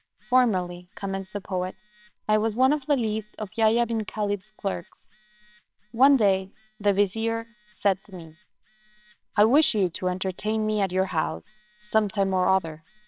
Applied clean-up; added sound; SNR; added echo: neural separator model SepFormer WHAMR!.